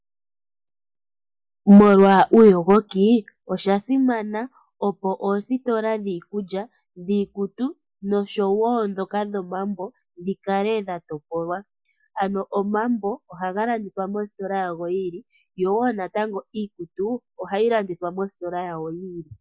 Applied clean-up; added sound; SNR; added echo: none; none; none; none.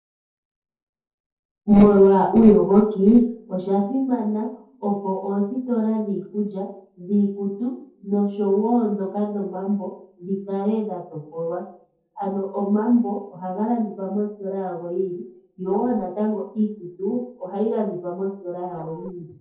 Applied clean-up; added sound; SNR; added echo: neural separator model SepFormer DNS4.